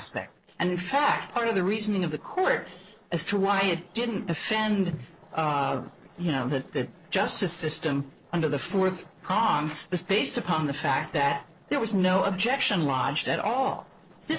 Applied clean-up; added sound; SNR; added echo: neural separator model SepFormer DNS4.